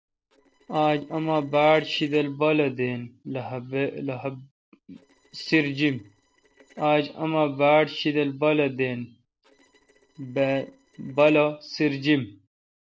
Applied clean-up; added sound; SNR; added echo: neural separator model SepFormer DNS4.